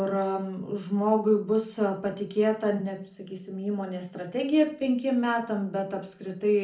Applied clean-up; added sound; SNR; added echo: none; none; none; reverberation time 0.4 s.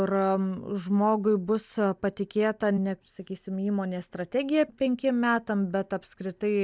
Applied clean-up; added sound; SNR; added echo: none; none; none; none.